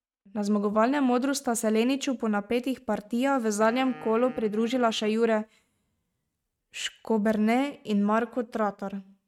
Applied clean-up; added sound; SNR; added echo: neural mask model RNNoise.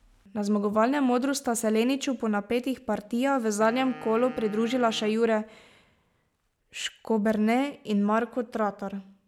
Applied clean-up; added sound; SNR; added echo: none; Wind instrument, woodwind instrument; 19 dB; none.